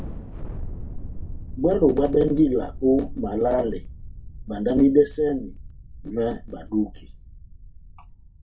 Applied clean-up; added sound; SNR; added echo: none; Thunder; 11 dB; reverberation time 0.2 s.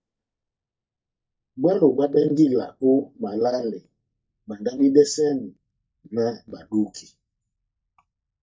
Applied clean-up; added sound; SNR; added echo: neural mask model DeepFilterNet 3.